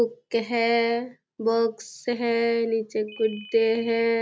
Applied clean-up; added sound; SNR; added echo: none; Ringtone; 19 dB; none.